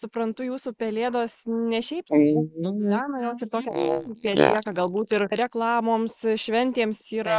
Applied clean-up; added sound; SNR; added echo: neural mask model Resemble Enhance denoiser.